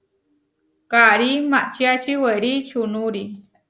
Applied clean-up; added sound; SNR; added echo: none; none; none; none.